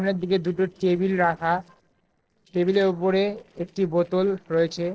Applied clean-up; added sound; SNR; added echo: neural separator model SepFormer DNS4.